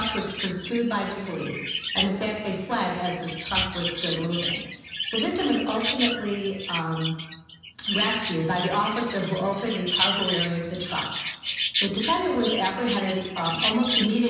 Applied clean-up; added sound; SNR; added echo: none; Chirp, tweet; 1 dB; reverberation time 1.1 s.